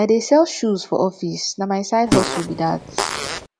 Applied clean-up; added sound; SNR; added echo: none; Fart; 3 dB; none.